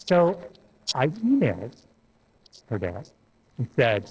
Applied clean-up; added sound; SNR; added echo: neural separator model SepFormer DNS4.